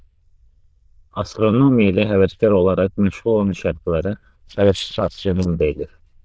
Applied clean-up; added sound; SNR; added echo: neural diffusion model UNIVERSE++.